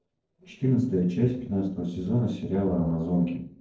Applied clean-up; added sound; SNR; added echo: neural separator model SepFormer DNS4.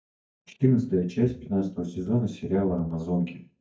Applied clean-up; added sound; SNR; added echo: neural mask model DeepFilterNet 3.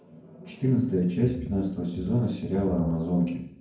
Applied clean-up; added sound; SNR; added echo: none; Drum kit; 14 dB; reverberation time 0.9 s.